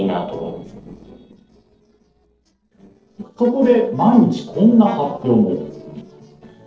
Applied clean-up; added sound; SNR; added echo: neural separator model SepFormer DNS4.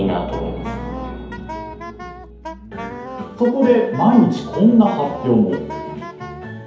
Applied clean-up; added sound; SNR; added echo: none; Wind instrument, woodwind instrument; 14 dB; reverberation time 2.2 s.